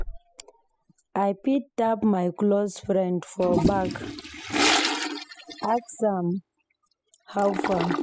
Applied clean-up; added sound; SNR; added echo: classical method spectral subtraction.